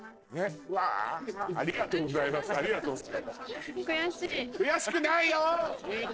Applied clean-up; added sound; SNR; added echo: neural separator model SepFormer DNS4.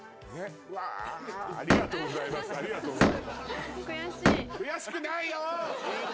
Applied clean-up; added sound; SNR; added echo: none; Slam; -4 dB; none.